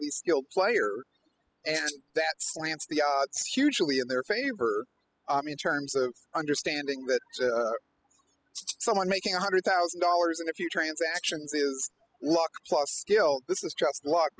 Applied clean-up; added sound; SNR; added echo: classical method spectral subtraction.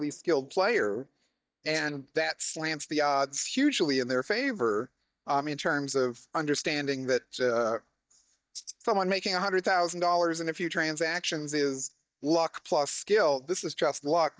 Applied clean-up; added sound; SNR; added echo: neural mask model DeepFilterNet 3.